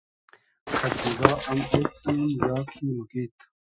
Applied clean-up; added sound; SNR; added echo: classical method Wiener filter.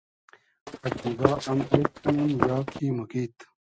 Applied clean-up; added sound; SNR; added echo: neural mask model RNNoise.